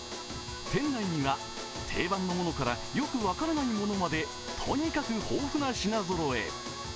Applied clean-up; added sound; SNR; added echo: none; Domestic sounds, home sounds; 11 dB; none.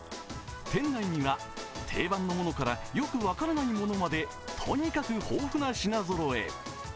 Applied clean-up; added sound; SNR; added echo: none; none; none; none.